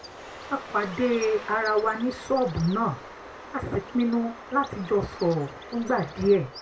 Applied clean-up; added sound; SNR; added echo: none; Bird; 14 dB; reverberation time 0.2 s.